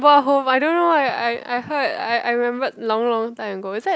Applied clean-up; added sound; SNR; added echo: none; none; none; none.